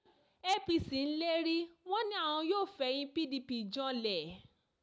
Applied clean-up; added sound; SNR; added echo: none; none; none; none.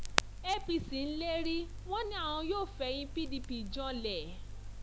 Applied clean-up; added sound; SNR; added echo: none; Crackle; 3 dB; none.